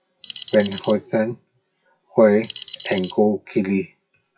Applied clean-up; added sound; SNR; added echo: classical method WPE with log-MMSE.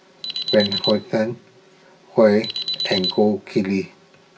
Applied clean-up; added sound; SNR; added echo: none; Alarm; 8 dB; reverberation time 0.2 s.